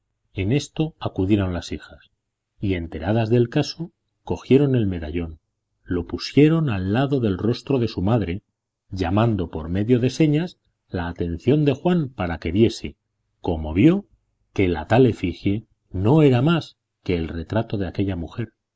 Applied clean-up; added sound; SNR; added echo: neural mask model Resemble Enhance denoiser.